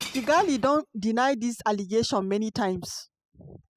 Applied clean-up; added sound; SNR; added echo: classical method spectral subtraction.